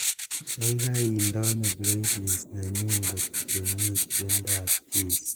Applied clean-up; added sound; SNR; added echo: neural mask model Resemble Enhance denoiser.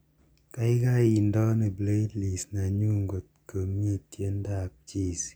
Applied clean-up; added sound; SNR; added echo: none; none; none; none.